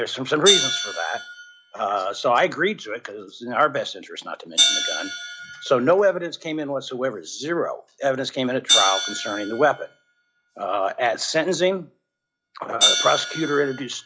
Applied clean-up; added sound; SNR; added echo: classical method log-MMSE.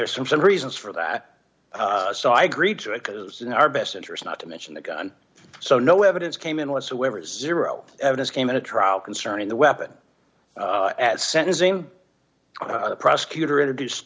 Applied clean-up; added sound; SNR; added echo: none; none; none; none.